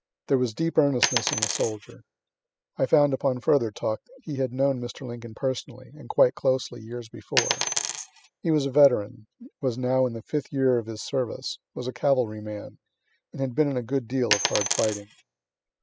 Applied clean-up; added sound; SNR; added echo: classical method spectral subtraction.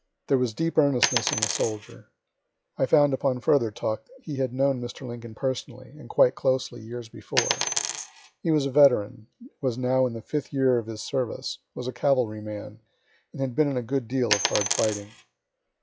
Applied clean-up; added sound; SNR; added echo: classical method log-MMSE.